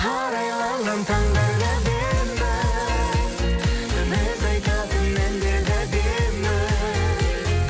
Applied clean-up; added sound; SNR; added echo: none; Ratchet, pawl; 20 dB; none.